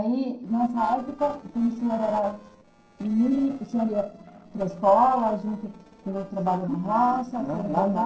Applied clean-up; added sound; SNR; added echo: neural separator model SepFormer DNS4.